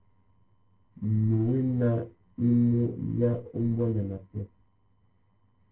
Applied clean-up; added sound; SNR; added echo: neural separator model SepFormer DNS4.